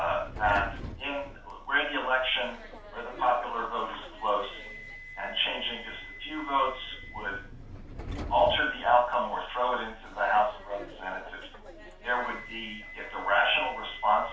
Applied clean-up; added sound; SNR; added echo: none; Subway, metro, underground; 13 dB; reverberation time 0.3 s.